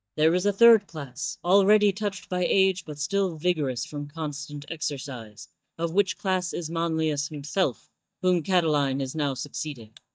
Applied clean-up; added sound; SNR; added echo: neural mask model DeepFilterNet 3.